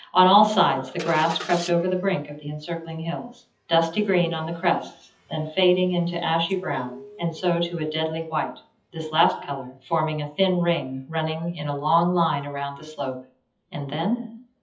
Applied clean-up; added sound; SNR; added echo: classical method WPE with log-MMSE.